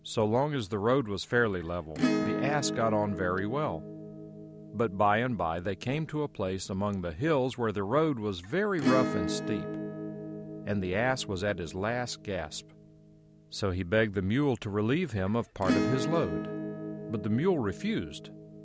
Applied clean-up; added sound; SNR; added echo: none; Acoustic guitar / Strum; 6 dB; none.